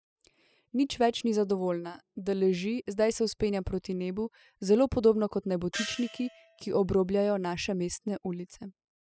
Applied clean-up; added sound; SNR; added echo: classical method spectral subtraction.